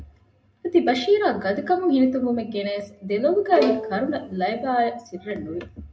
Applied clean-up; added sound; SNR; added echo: none; Bowed string instrument; 6 dB; reverberation time 0.2 s.